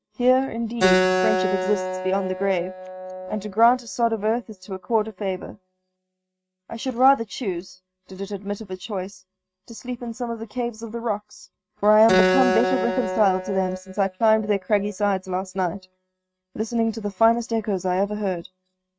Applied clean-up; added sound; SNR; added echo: neural mask model RNNoise.